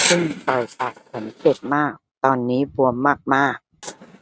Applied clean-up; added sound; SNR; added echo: neural mask model RNNoise.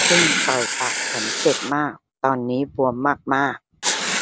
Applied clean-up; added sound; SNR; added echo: none; Writing; 1 dB; none.